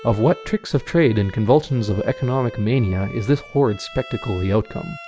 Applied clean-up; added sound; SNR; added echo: none; Bowed string instrument; 19 dB; none.